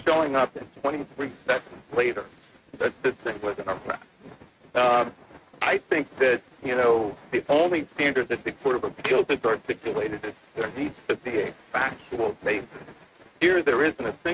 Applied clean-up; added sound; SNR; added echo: neural mask model RNNoise.